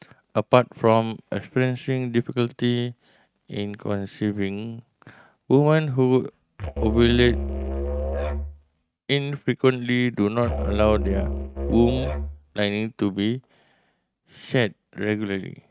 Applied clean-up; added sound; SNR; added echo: neural mask model RNNoise.